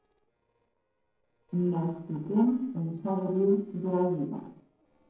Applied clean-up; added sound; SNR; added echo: neural separator model SepFormer DNS4.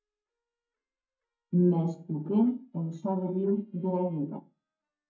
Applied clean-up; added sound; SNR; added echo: neural mask model DeepFilterNet 3.